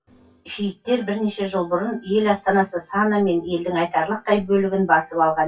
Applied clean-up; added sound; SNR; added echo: classical method WPE with log-MMSE.